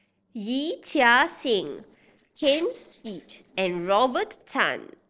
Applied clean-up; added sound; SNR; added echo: neural separator model SepFormer DNS4.